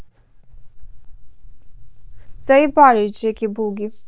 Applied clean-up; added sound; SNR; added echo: neural mask model DeepFilterNet 3.